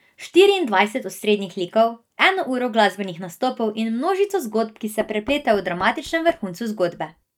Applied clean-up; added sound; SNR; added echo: neural mask model DeepFilterNet 3.